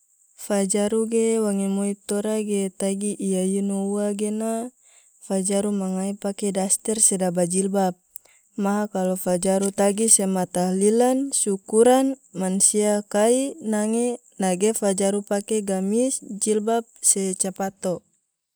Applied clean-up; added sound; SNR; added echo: none; none; none; none.